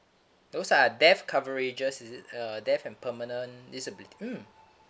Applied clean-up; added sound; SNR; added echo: none; none; none; none.